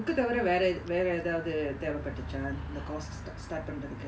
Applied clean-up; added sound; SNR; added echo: none; none; none; none.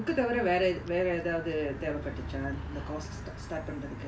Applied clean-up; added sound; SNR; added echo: none; Plucked string instrument; 17 dB; none.